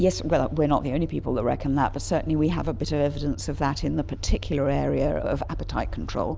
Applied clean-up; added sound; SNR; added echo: none; none; none; none.